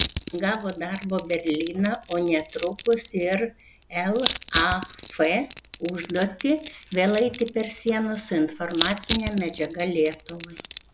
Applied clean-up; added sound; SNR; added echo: none; Crushing; 10 dB; none.